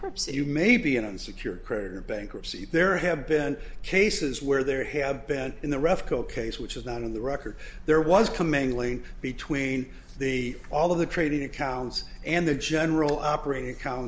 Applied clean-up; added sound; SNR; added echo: none; none; none; none.